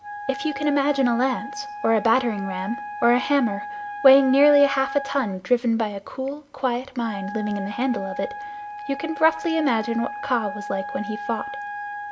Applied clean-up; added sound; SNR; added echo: none; Wind instrument, woodwind instrument; 11 dB; reverberation time 0.5 s.